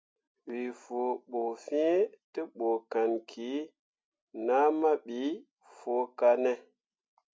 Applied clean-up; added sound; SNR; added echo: none; none; none; none.